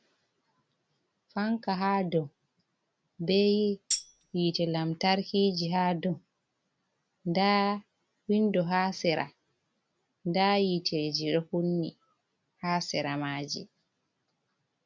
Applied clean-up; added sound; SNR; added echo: none; Tambourine; 6 dB; none.